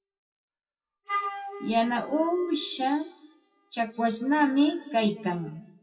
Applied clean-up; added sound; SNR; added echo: classical method WPE with log-MMSE.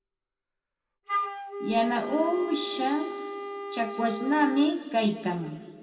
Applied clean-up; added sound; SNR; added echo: none; Wind instrument, woodwind instrument; 8 dB; reverberation time 1.8 s.